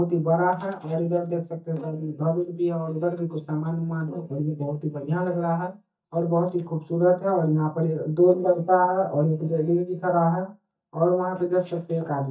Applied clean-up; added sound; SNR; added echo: neural mask model DeepFilterNet 3.